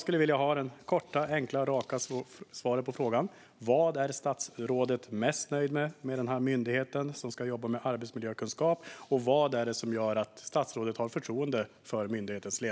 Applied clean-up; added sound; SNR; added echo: none; none; none; none.